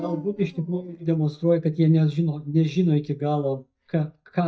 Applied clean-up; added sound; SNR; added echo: neural mask model DeepFilterNet 3.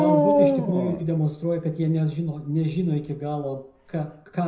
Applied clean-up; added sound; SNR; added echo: none; Dog; 1 dB; reverberation time 0.5 s.